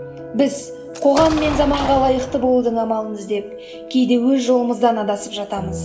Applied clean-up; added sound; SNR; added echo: none; Explosion; 9 dB; reverberation time 0.7 s.